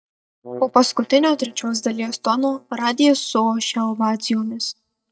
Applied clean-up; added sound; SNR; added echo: neural mask model DeepFilterNet 3.